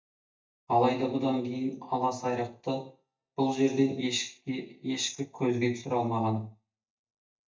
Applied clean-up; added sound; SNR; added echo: neural mask model DeepFilterNet 3.